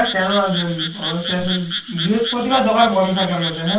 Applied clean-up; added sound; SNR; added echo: none; Frog; 7 dB; reverberation time 0.2 s.